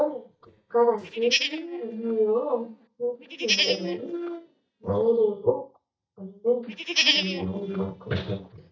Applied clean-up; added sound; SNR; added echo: neural mask model DeepFilterNet 3.